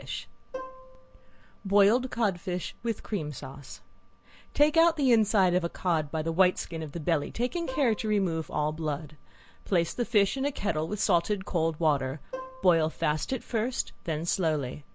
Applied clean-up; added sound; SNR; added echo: none; Plucked string instrument; 16 dB; none.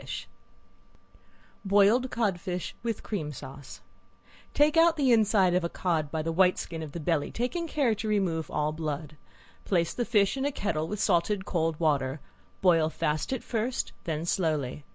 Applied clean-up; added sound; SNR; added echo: none; none; none; none.